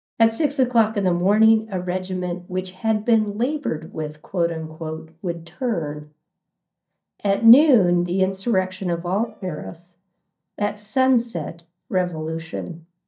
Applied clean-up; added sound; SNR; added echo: neural mask model DeepFilterNet 3.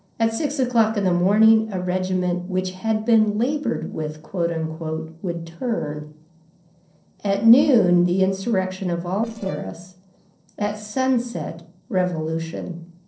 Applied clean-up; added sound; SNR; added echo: neural separator model SepFormer DNS4.